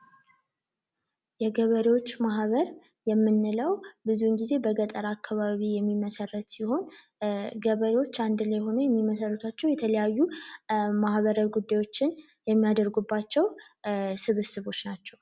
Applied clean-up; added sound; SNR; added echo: none; none; none; none.